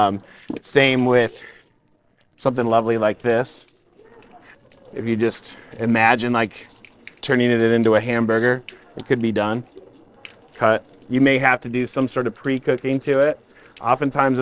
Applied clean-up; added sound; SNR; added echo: neural separator model SepFormer DNS4.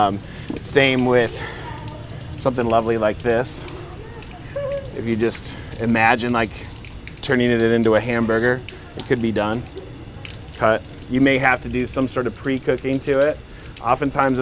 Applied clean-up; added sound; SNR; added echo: none; Water tap, faucet; 16 dB; none.